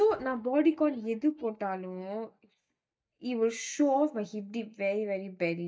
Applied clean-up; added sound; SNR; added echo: neural mask model DeepFilterNet 3.